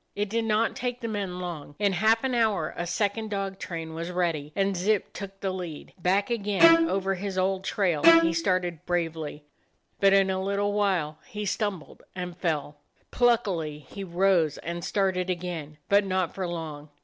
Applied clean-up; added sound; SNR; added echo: none; Bowed string instrument; -2 dB; none.